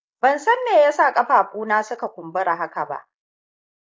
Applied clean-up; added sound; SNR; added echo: neural mask model Resemble Enhance denoiser.